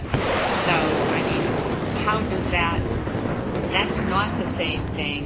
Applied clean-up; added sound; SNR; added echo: none; Boom; -4 dB; none.